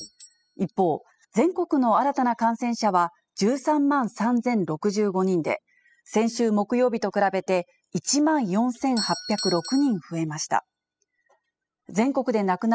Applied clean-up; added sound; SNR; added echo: classical method spectral subtraction.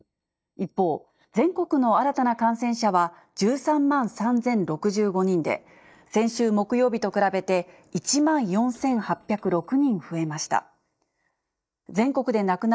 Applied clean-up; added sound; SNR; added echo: neural mask model DeepFilterNet 3.